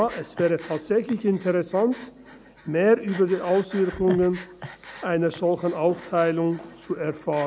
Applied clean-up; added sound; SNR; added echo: none; Breathing; 18 dB; none.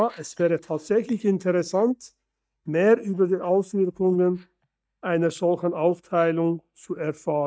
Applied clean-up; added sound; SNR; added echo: neural mask model DeepFilterNet 3.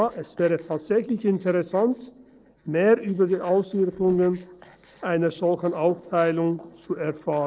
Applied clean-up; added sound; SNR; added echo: neural separator model SepFormer DNS4.